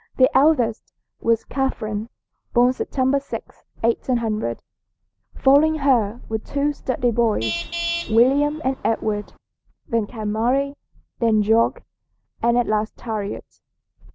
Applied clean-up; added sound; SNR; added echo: none; Traffic noise, roadway noise / Vehicle horn, car horn, honking; 10 dB; none.